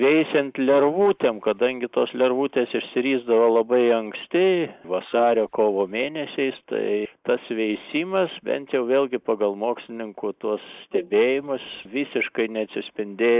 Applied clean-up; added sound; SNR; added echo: neural mask model Resemble Enhance denoiser.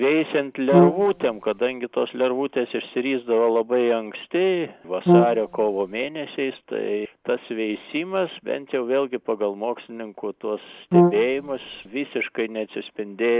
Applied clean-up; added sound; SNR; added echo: none; Brass instrument; -3 dB; none.